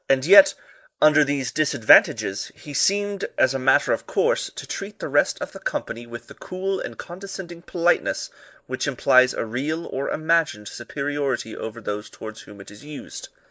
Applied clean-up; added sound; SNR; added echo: neural mask model Resemble Enhance denoiser.